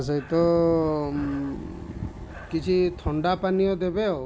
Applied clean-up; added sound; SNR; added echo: none; Breathing; 20 dB; none.